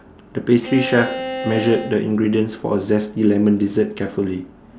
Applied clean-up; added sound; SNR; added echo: none; Bowed string instrument; 10 dB; none.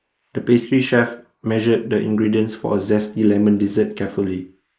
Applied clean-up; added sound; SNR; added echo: neural mask model Resemble Enhance denoiser.